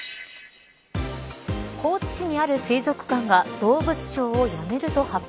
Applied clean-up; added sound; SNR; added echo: none; none; none; none.